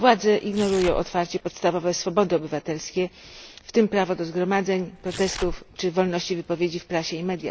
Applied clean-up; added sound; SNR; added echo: none; Tearing; 13 dB; none.